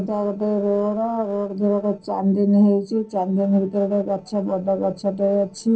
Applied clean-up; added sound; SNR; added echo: neural separator model SepFormer DNS4.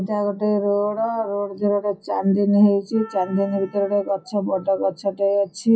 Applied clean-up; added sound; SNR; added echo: classical method WPE with log-MMSE.